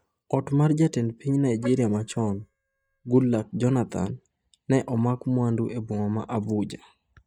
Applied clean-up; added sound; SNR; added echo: neural mask model DeepFilterNet 3.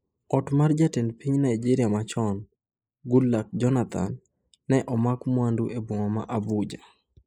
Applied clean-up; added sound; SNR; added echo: neural mask model Resemble Enhance denoiser.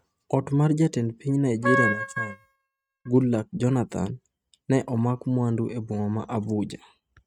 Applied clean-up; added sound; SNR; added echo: neural mask model RNNoise.